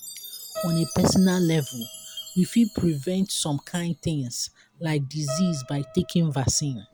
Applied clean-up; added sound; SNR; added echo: none; Piano + Chime; 15 dB; none.